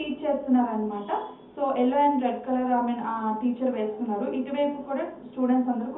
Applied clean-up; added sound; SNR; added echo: none; none; none; reverberation time 0.5 s.